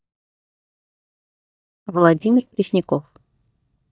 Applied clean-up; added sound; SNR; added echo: neural mask model DeepFilterNet 3.